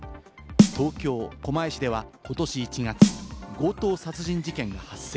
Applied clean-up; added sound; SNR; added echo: none; Snare drum; -4 dB; none.